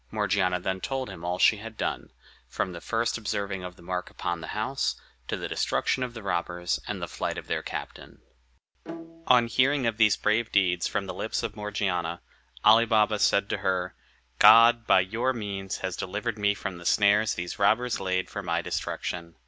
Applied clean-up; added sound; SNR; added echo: none; Bowed string instrument; 15 dB; none.